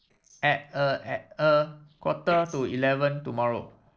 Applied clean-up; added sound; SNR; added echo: neural separator model SepFormer DNS4.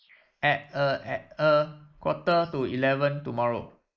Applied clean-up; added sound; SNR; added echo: neural mask model Resemble Enhance denoiser.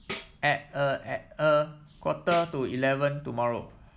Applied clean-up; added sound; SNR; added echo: none; Tambourine; 2 dB; none.